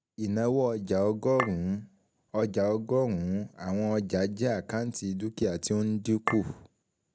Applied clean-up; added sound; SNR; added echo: none; Chink, clink; 5 dB; none.